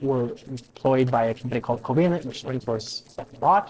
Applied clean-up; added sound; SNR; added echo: neural separator model SepFormer DNS4.